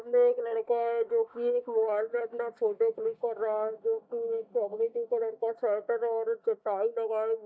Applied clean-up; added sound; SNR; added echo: neural mask model DeepFilterNet 3.